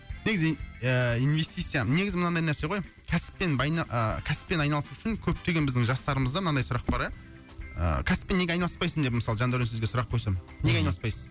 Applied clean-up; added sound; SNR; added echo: none; none; none; none.